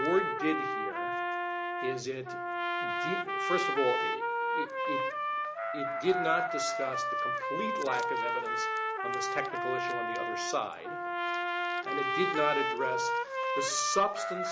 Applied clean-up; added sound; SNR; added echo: none; Trumpet; -3 dB; none.